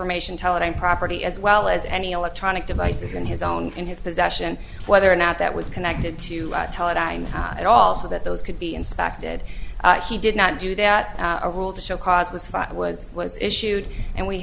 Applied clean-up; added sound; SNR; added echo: none; Cat; 13 dB; none.